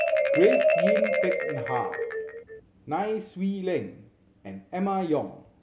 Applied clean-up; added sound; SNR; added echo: none; Marimba, xylophone; -1 dB; none.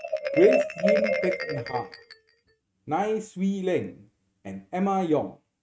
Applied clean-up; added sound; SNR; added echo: neural mask model RNNoise.